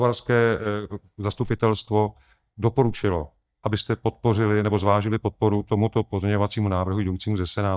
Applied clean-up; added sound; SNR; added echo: neural mask model DeepFilterNet 3.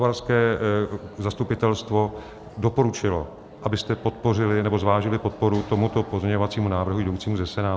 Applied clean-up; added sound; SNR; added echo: none; none; none; none.